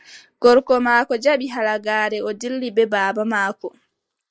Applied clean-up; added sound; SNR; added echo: neural mask model Resemble Enhance denoiser.